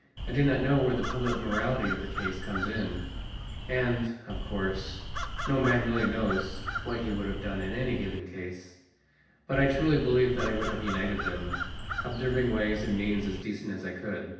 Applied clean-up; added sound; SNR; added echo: none; Crow; 5 dB; reverberation time 0.9 s.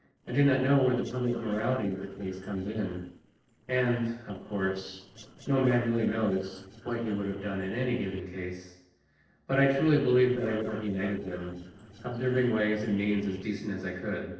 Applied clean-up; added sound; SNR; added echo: neural separator model SepFormer DNS4.